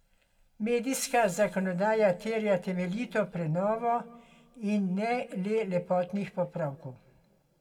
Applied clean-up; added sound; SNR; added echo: none; none; none; reverberation time 1.2 s.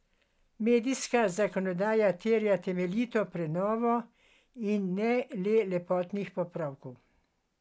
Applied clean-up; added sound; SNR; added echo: none; none; none; none.